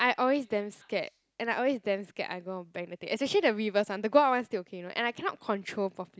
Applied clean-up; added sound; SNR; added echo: none; none; none; none.